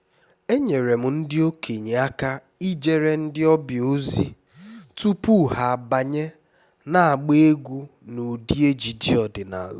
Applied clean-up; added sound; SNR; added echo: none; none; none; none.